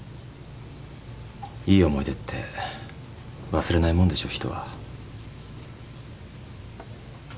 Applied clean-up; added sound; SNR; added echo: none; none; none; none.